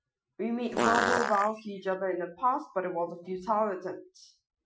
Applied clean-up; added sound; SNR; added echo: classical method Wiener filter.